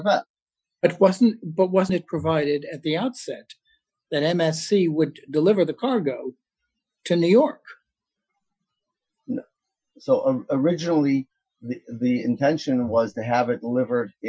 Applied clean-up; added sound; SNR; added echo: classical method Wiener filter.